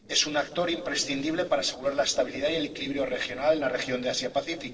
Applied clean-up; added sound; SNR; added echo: neural separator model SepFormer DNS4.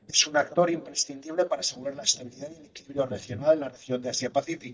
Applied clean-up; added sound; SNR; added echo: neural mask model DeepFilterNet 3.